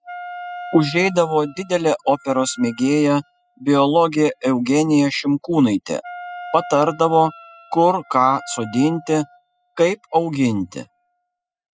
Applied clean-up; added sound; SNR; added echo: classical method spectral subtraction.